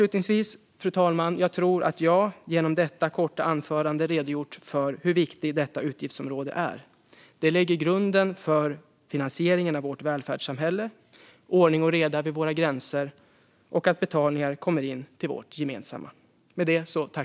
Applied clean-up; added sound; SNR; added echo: none; none; none; none.